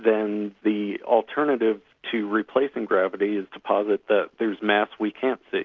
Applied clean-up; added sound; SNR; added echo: none; none; none; none.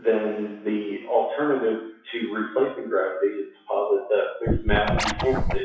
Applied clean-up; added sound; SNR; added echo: classical method WPE with log-MMSE.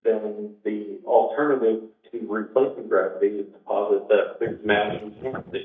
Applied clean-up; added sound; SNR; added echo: neural mask model DeepFilterNet 3.